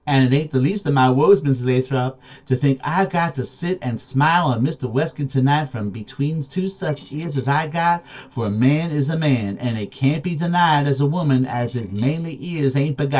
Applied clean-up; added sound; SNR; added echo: neural separator model SepFormer DNS4.